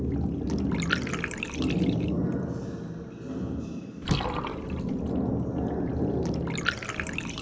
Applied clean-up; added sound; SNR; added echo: none; Bathtub (filling or washing) / Water; 6 dB; reverberation time 2.1 s.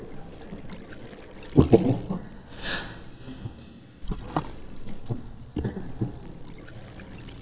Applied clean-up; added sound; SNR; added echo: neural mask model DeepFilterNet 3.